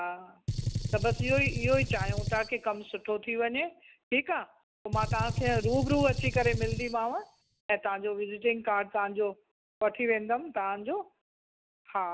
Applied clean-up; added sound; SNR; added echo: none; Gunshot, gunfire; 2 dB; none.